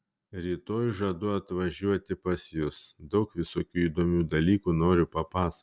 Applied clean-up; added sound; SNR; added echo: none; none; none; none.